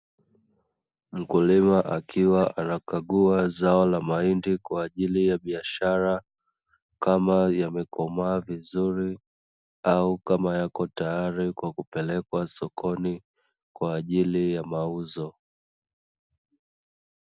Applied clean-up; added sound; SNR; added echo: none; none; none; none.